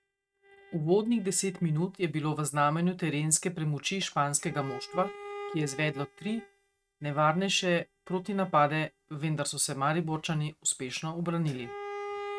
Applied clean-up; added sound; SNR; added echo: neural mask model RNNoise.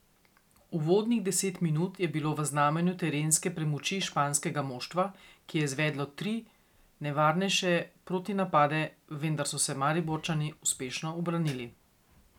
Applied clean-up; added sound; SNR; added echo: none; none; none; none.